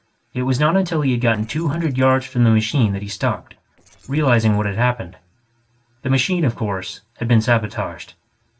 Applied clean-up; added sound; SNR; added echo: neural separator model SepFormer DNS4.